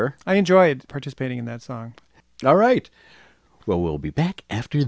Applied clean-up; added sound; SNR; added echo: none; none; none; none.